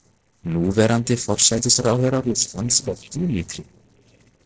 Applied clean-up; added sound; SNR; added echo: neural separator model SepFormer DNS4.